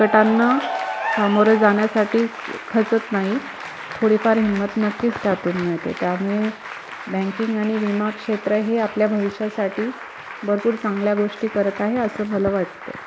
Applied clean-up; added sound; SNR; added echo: none; Applause / Cheering; 11 dB; none.